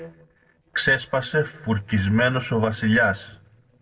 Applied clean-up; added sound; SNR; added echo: neural separator model SepFormer DNS4.